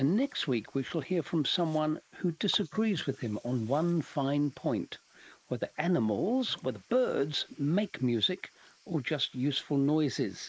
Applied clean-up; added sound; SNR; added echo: neural mask model Resemble Enhance denoiser.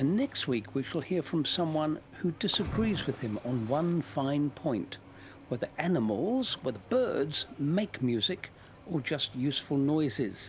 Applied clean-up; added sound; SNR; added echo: none; Cricket / Waves, surf; 16 dB; none.